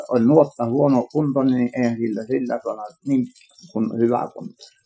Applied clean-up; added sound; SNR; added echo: classical method Wiener filter.